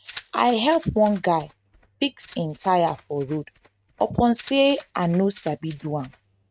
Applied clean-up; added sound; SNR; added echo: neural mask model RNNoise.